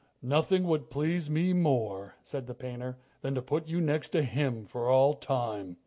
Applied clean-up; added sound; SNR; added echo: none; none; none; none.